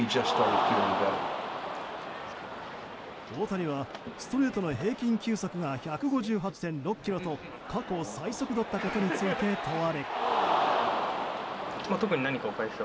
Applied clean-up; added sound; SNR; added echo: none; Cheering; 1 dB; none.